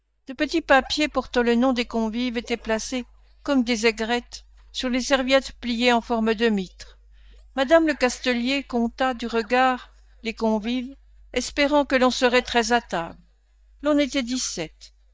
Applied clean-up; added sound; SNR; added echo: neural mask model DeepFilterNet 3.